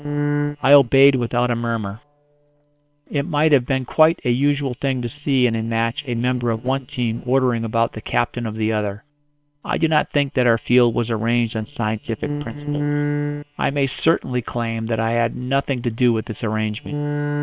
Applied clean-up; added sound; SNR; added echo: neural separator model SepFormer WHAM!.